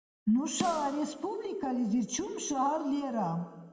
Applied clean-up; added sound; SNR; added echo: none; Snare drum; 13 dB; reverberation time 1.6 s.